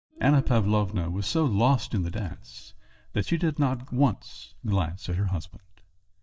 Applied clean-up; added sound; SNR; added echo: neural mask model DeepFilterNet 3.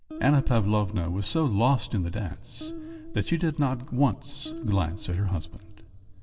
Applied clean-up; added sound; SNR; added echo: none; Guitar; 16 dB; reverberation time 0.6 s.